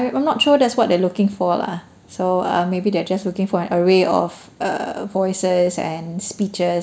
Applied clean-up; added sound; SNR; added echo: none; none; none; none.